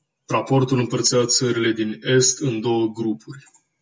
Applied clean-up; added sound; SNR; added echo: none; none; none; none.